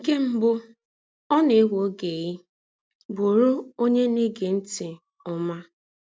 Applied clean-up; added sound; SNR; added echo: none; none; none; none.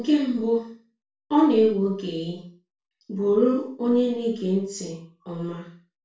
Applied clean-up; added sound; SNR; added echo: none; none; none; reverberation time 0.4 s.